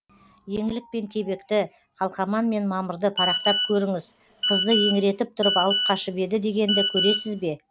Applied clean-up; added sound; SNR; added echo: none; Telephone; 1 dB; none.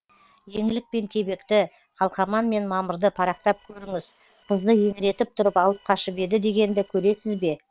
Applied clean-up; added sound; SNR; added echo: neural separator model SepFormer WHAM!.